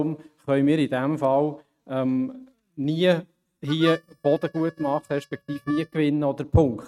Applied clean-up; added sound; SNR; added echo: neural mask model RNNoise.